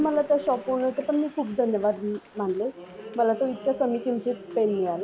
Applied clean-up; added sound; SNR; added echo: none; Applause; 17 dB; none.